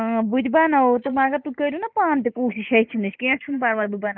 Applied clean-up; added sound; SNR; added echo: neural mask model Resemble Enhance denoiser.